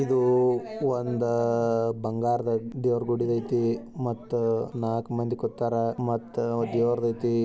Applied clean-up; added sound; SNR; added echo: none; none; none; none.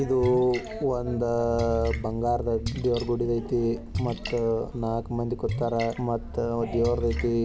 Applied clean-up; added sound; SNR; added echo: none; Splash, splatter; 8 dB; none.